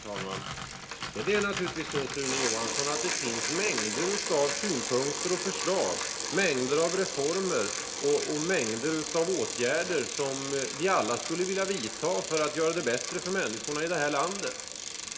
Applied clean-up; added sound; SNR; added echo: none; Bicycle; 4 dB; reverberation time 1.7 s.